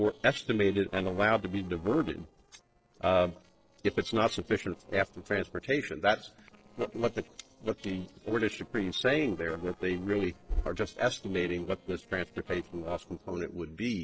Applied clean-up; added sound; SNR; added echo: neural separator model SepFormer DNS4.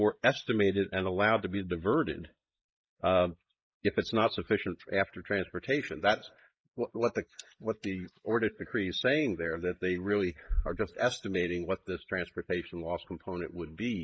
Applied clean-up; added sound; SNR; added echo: neural mask model Resemble Enhance denoiser.